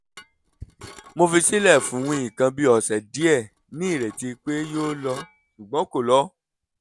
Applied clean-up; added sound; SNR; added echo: none; Dishes, pots, and pans / Glass; 19 dB; none.